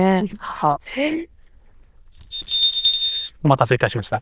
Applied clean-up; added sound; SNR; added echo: neural diffusion model UNIVERSE++.